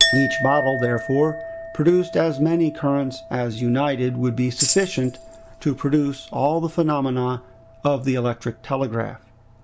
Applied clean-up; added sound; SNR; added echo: none; Tambourine + Chink, clink; 7 dB; none.